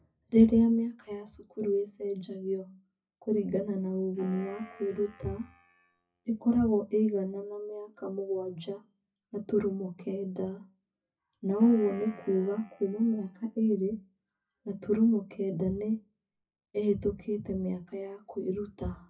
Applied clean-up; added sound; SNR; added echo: classical method WPE with log-MMSE.